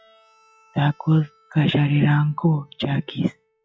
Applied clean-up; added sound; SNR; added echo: classical method log-MMSE.